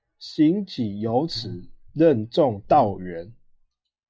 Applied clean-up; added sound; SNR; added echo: classical method log-MMSE.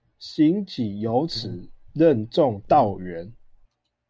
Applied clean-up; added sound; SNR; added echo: none; Buzz; 16 dB; none.